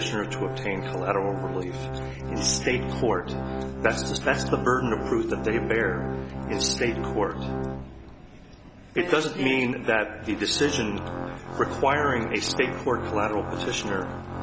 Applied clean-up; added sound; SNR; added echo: none; Organ; 5 dB; none.